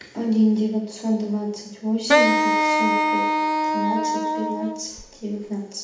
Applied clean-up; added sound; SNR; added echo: none; Wind instrument, woodwind instrument; -4 dB; reverberation time 0.8 s.